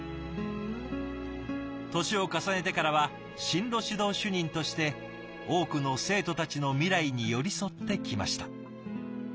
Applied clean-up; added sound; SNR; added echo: none; none; none; none.